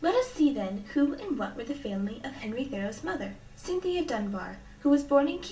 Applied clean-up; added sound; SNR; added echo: none; none; none; reverberation time 0.3 s.